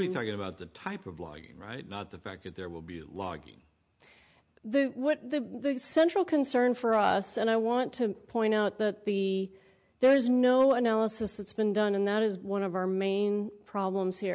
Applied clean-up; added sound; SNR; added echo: none; none; none; none.